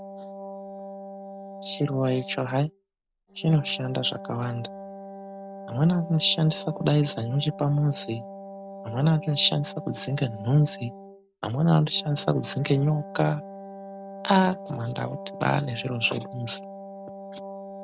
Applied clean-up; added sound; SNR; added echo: none; Wind instrument, woodwind instrument; 13 dB; none.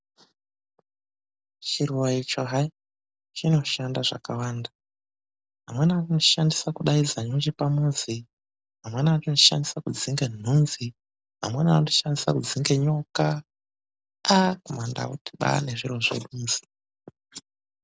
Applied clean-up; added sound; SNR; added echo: none; none; none; none.